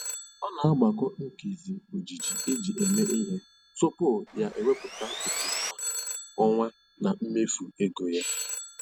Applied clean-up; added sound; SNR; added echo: none; Telephone + Sawing; 8 dB; none.